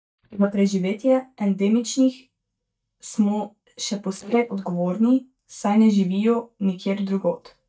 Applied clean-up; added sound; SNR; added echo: neural mask model DeepFilterNet 3.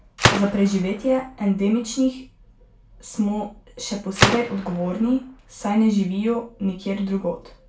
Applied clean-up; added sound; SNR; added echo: none; Gunshot, gunfire; 5 dB; reverberation time 0.3 s.